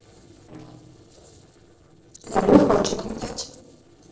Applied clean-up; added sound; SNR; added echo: neural separator model SepFormer DNS4.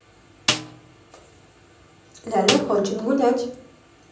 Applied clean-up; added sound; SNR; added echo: none; Snare drum; 5 dB; reverberation time 0.6 s.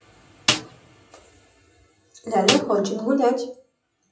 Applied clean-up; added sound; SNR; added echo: classical method WPE with log-MMSE.